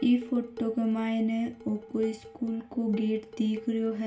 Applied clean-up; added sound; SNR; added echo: none; Dishes, pots, and pans; 17 dB; reverberation time 0.3 s.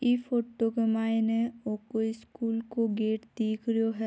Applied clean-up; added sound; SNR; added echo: none; none; none; none.